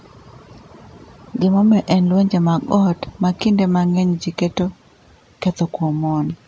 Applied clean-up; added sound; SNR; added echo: none; none; none; none.